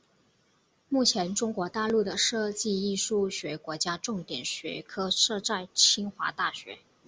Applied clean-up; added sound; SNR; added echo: none; none; none; none.